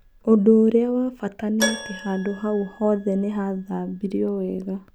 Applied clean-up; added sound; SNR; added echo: none; Keyboard (musical); 14 dB; none.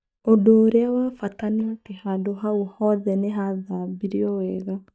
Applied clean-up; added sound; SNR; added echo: neural mask model DeepFilterNet 3.